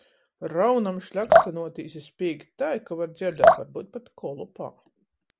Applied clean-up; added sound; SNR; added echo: none; Drip; -5 dB; none.